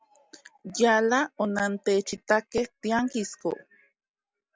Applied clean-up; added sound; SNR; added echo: none; none; none; none.